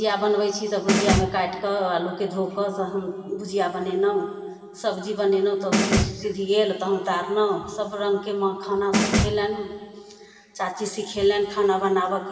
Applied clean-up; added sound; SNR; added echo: none; Snare drum; 0 dB; reverberation time 2.5 s.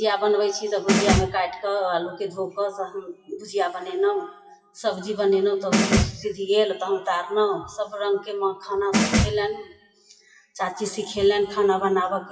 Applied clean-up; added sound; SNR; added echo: classical method WPE with log-MMSE.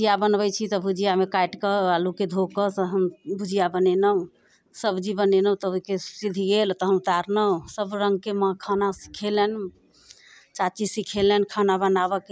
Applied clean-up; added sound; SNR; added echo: none; none; none; none.